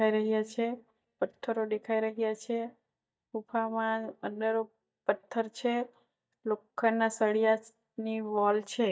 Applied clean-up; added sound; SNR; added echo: neural mask model DeepFilterNet 3.